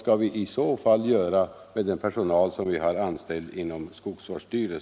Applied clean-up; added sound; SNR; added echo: none; none; none; none.